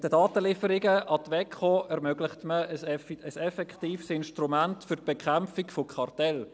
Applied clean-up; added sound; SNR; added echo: none; none; none; none.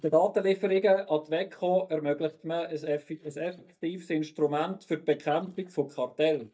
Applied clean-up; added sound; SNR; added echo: neural mask model DeepFilterNet 3.